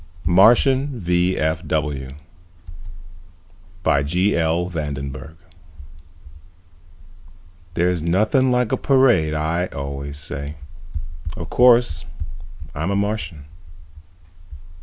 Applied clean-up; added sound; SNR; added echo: none; none; none; none.